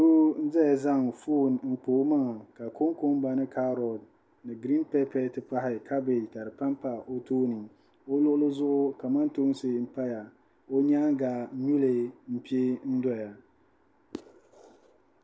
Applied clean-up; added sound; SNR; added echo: none; none; none; none.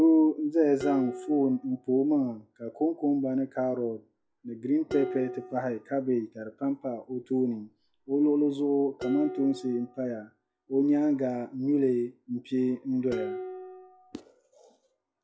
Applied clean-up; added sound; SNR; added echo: classical method log-MMSE.